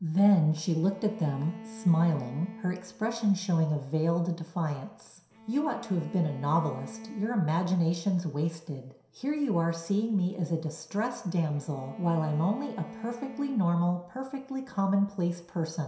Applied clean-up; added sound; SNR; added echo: none; Bowed string instrument; 17 dB; reverberation time 0.7 s.